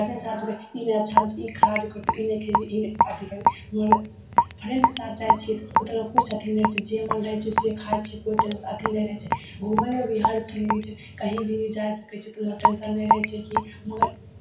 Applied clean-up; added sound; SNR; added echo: none; Raindrop / Drip; -1 dB; reverberation time 0.3 s.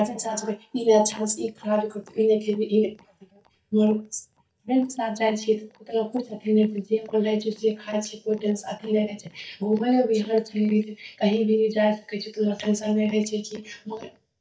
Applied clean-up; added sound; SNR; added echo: neural mask model DeepFilterNet 3.